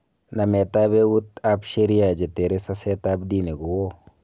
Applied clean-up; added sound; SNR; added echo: none; none; none; none.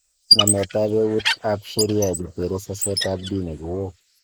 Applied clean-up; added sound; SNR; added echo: neural mask model Resemble Enhance denoiser.